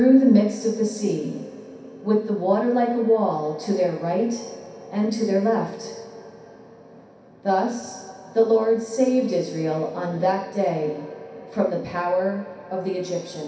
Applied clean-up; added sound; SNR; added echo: none; none; none; reverberation time 0.6 s.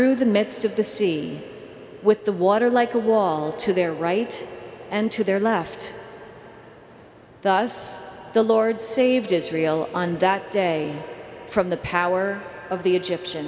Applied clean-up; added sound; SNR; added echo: none; none; none; none.